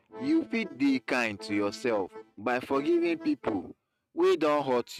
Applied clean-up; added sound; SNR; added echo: neural mask model RNNoise.